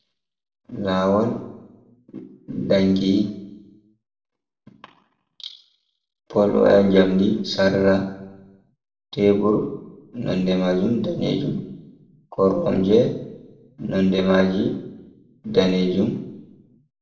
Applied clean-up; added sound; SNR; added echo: none; none; none; reverberation time 0.7 s.